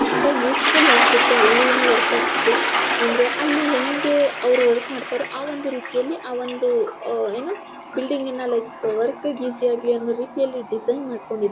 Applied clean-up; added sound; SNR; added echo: none; Toilet flush; 1 dB; none.